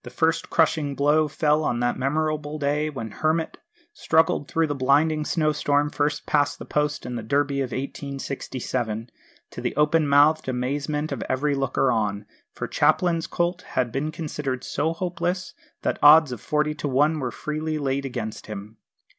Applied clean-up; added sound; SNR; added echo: none; none; none; none.